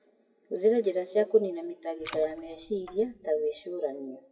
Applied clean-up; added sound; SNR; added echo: classical method WPE with log-MMSE.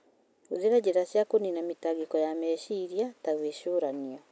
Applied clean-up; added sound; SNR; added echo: none; none; none; none.